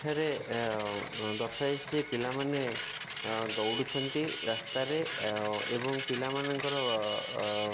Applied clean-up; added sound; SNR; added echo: none; Printer; -2 dB; none.